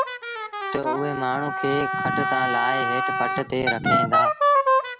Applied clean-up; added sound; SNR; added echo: none; Wind instrument, woodwind instrument; -4 dB; none.